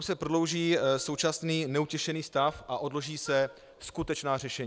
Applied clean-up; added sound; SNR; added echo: none; Wind instrument, woodwind instrument; 17 dB; none.